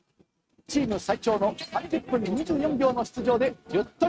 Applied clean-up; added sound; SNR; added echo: neural mask model RNNoise.